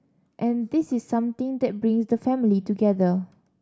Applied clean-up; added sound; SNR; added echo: none; none; none; none.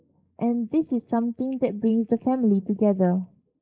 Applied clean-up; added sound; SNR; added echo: neural mask model Resemble Enhance denoiser.